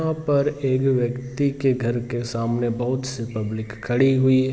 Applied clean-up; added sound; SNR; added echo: none; none; none; none.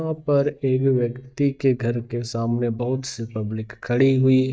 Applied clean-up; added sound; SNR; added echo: neural mask model DeepFilterNet 3.